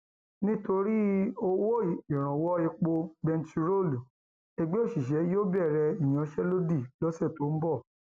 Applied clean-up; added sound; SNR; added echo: none; none; none; none.